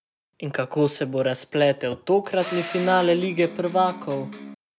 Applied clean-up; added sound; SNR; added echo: none; Tools + Electric guitar; 12 dB; none.